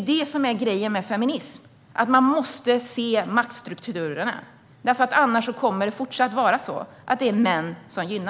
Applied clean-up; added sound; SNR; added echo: none; none; none; none.